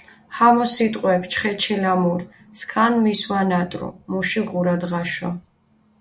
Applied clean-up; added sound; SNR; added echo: none; none; none; none.